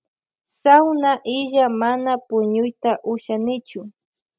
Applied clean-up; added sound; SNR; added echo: none; none; none; none.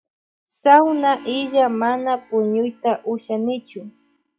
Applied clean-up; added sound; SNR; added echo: classical method log-MMSE.